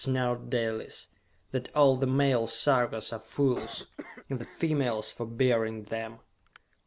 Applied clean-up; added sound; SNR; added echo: none; Cough; 19 dB; none.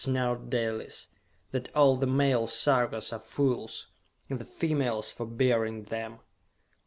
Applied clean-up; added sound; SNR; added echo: none; none; none; none.